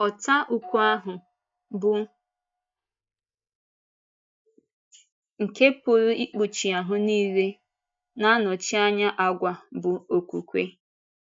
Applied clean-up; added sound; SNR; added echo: neural mask model DeepFilterNet 3.